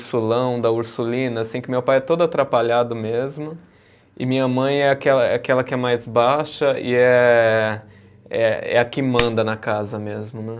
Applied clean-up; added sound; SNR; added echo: none; none; none; none.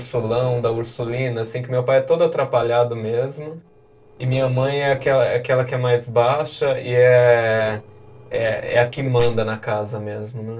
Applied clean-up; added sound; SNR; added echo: neural separator model SepFormer DNS4.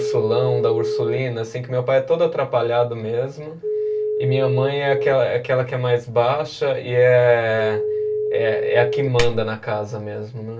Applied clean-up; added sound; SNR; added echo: none; Telephone; 6 dB; reverberation time 0.2 s.